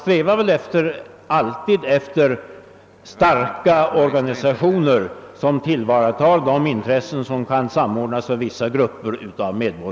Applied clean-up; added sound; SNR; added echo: none; none; none; none.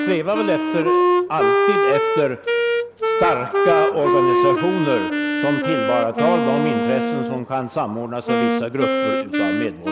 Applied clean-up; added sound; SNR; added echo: none; Wind instrument, woodwind instrument; -3 dB; none.